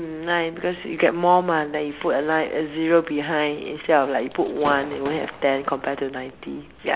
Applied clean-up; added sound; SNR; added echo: none; Gunshot, gunfire / Fireworks; 19 dB; none.